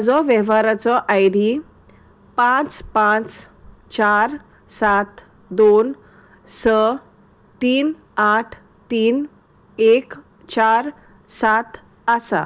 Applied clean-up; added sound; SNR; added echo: none; none; none; none.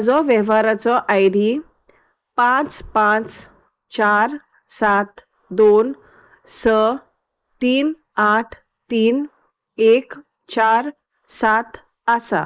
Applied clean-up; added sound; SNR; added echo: neural mask model Resemble Enhance denoiser.